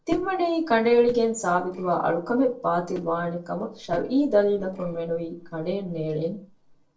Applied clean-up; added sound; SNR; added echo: neural separator model SepFormer DNS4.